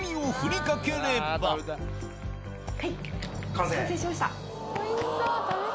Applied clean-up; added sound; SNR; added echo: none; none; none; none.